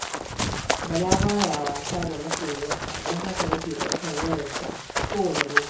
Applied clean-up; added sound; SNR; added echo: none; Run; -2 dB; reverberation time 0.6 s.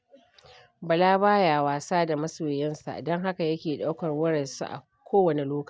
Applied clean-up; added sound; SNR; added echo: none; none; none; none.